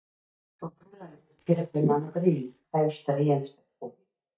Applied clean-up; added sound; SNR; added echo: neural mask model DeepFilterNet 3.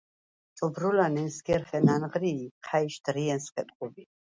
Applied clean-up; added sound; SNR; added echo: none; none; none; none.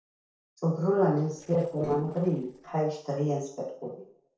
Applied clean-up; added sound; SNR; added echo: neural separator model SepFormer DNS4.